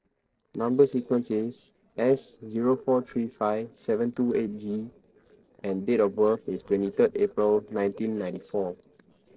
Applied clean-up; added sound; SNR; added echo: neural separator model SepFormer DNS4.